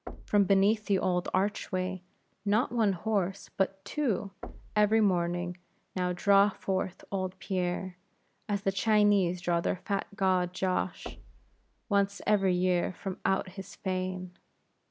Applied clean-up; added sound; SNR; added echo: none; Knock; 20 dB; none.